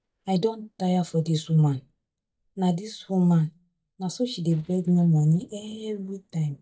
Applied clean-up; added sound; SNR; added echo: neural mask model DeepFilterNet 3.